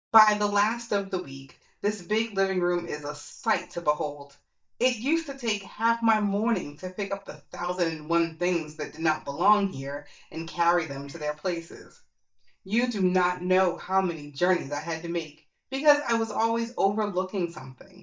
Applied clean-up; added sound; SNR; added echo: neural mask model DeepFilterNet 3.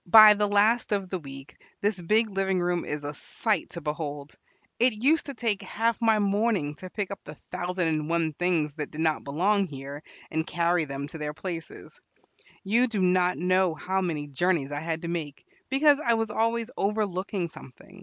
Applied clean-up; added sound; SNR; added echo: none; none; none; none.